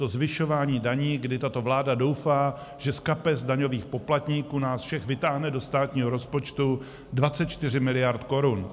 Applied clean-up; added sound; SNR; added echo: none; none; none; none.